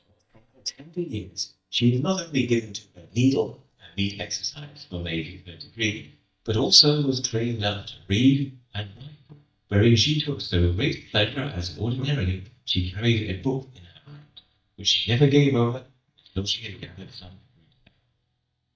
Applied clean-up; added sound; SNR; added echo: neural mask model DeepFilterNet 3.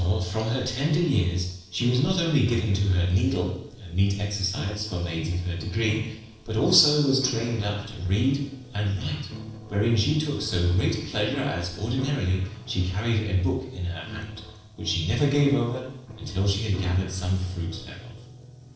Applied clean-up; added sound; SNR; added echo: neural separator model SepFormer DNS4.